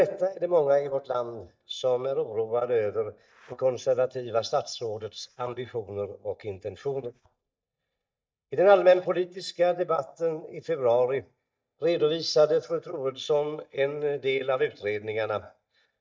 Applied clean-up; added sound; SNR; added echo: neural mask model DeepFilterNet 3.